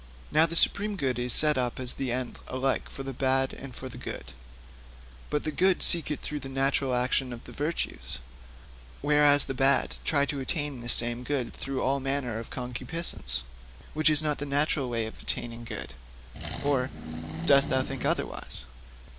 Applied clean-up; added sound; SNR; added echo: none; Accelerating, revving, vroom; 7 dB; none.